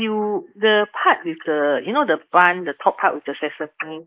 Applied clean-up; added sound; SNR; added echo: neural mask model Resemble Enhance denoiser.